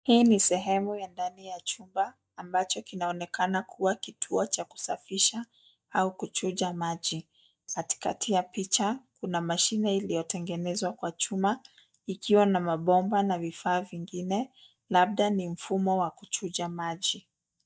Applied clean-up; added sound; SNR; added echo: neural mask model DeepFilterNet 3.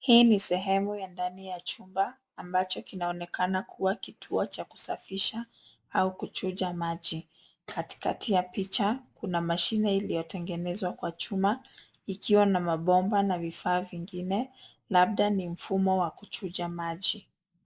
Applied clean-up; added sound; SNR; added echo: neural mask model Resemble Enhance denoiser.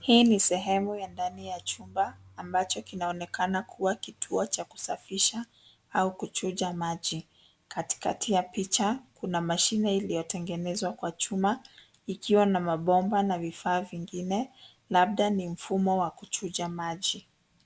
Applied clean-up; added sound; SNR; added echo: none; none; none; none.